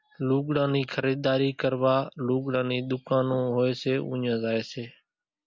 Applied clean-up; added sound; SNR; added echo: none; none; none; none.